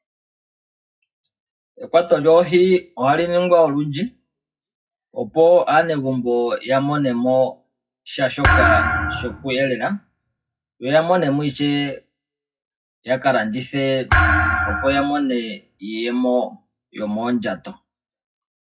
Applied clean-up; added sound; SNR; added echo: classical method WPE with log-MMSE.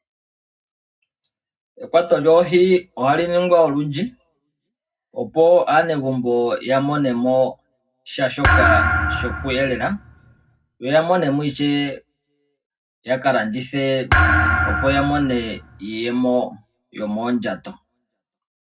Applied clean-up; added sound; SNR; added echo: none; Thump, thud; 0 dB; reverberation time 0.3 s.